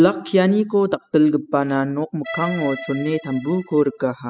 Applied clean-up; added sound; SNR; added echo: classical method spectral subtraction.